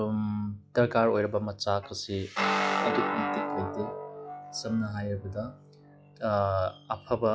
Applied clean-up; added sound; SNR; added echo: classical method log-MMSE.